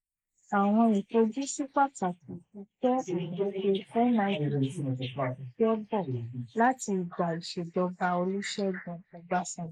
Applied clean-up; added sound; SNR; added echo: neural mask model Resemble Enhance denoiser.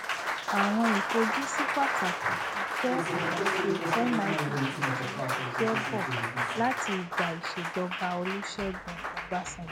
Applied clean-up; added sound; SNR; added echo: none; Applause; -2 dB; none.